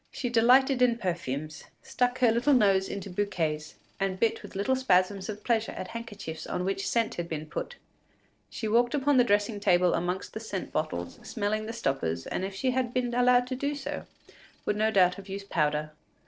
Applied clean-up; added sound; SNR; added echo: neural separator model SepFormer DNS4.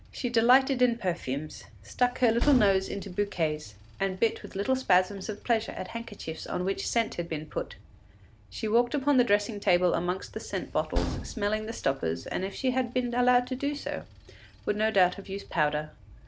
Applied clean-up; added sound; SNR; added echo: none; Train; 13 dB; none.